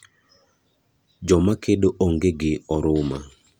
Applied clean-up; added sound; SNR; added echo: none; none; none; none.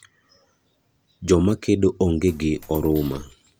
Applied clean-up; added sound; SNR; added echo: none; Coin (dropping); 19 dB; none.